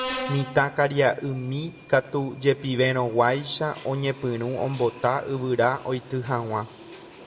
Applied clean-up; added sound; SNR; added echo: none; Subway, metro, underground; 15 dB; reverberation time 1.0 s.